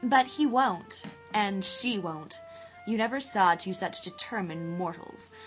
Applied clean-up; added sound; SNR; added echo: none; Wind instrument, woodwind instrument + Cutlery, silverware; 20 dB; none.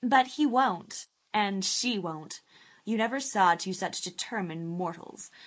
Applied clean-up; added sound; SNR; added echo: neural mask model Resemble Enhance denoiser.